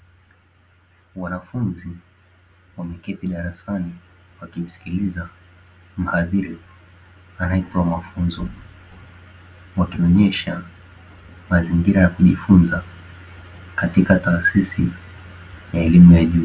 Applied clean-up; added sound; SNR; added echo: none; none; none; none.